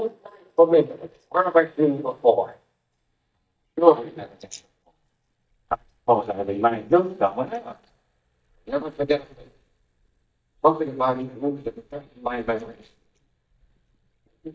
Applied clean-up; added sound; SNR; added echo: neural mask model DeepFilterNet 3.